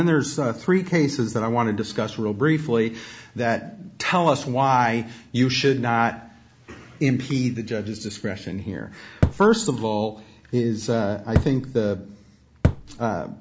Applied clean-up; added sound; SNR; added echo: none; Thump, thud; 1 dB; none.